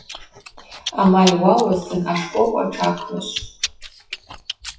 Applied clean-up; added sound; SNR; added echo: classical method WPE with log-MMSE.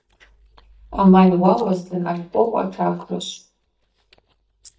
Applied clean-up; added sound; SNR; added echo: neural mask model DeepFilterNet 3.